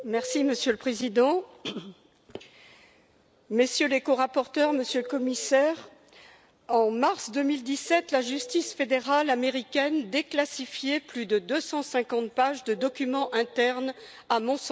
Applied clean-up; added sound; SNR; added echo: none; Bird; 19 dB; none.